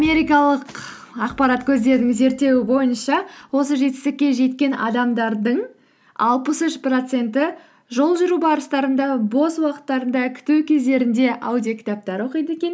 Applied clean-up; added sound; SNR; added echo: none; none; none; none.